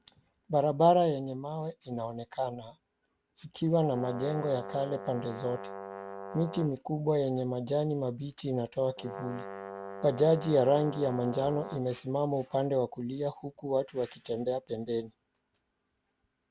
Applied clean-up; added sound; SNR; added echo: none; Brass instrument; 12 dB; none.